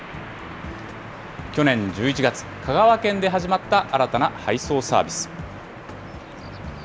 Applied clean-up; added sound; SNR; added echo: none; none; none; none.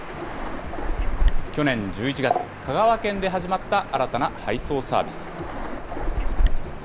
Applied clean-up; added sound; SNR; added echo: none; Waves, surf; -1 dB; none.